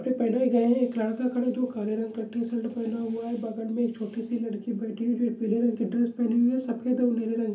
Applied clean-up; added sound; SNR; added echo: none; none; none; reverberation time 0.3 s.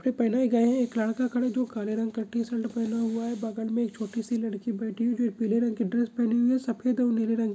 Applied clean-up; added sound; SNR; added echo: none; none; none; none.